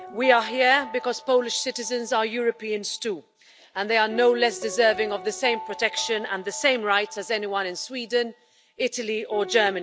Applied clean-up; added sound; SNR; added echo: none; Piano; 16 dB; none.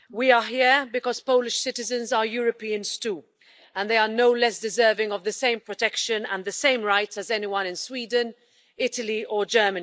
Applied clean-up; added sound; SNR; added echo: neural mask model Resemble Enhance denoiser.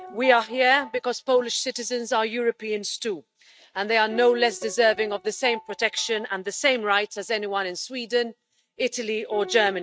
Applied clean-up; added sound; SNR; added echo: neural mask model RNNoise.